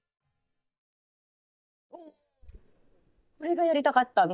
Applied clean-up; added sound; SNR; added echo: neural mask model DeepFilterNet 3.